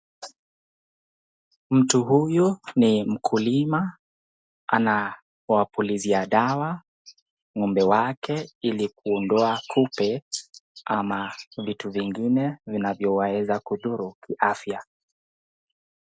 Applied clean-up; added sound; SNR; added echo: none; none; none; none.